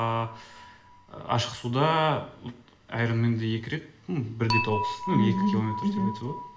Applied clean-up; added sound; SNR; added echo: none; Dishes, pots, and pans / Chink, clink; 9 dB; reverberation time 0.9 s.